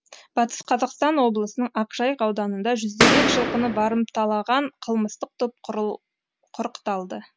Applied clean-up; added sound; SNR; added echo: none; Boom; -4 dB; none.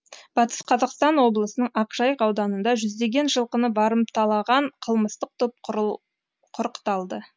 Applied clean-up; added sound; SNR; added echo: none; none; none; none.